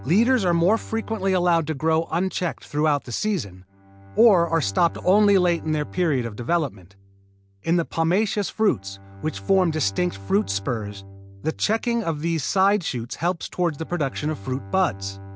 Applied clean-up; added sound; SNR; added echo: none; Bowed string instrument; 17 dB; none.